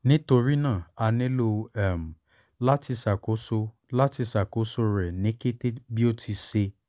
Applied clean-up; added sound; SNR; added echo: none; none; none; none.